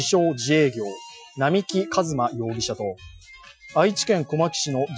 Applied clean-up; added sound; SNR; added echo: classical method Wiener filter.